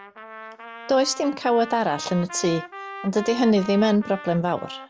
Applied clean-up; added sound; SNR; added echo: none; Trumpet; 15 dB; none.